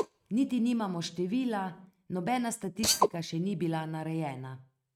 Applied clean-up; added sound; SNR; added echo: neural mask model RNNoise.